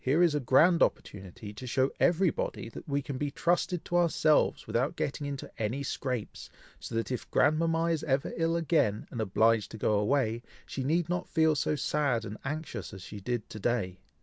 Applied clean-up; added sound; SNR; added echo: none; none; none; none.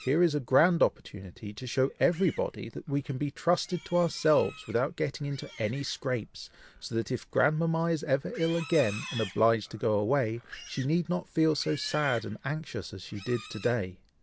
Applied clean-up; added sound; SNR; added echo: none; Livestock, farm animals, working animals; 20 dB; none.